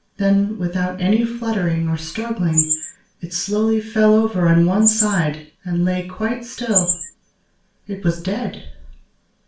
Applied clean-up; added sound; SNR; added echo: none; Chirp, tweet; 5 dB; reverberation time 0.4 s.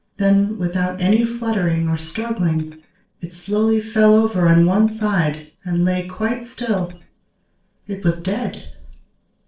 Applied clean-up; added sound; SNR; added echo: neural separator model SepFormer DNS4.